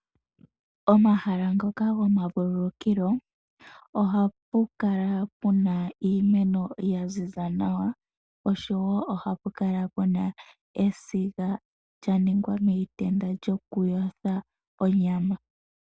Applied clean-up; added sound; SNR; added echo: none; none; none; none.